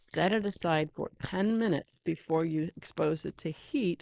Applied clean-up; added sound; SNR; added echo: neural mask model Resemble Enhance denoiser.